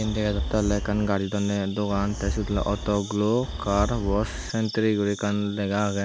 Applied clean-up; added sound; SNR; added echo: none; Wind; 5 dB; none.